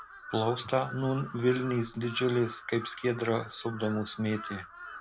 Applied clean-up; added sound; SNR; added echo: none; Crow; 13 dB; none.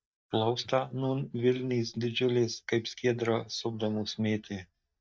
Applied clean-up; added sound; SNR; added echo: neural mask model DeepFilterNet 3.